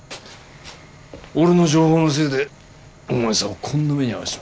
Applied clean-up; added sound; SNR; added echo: none; Tools; 19 dB; none.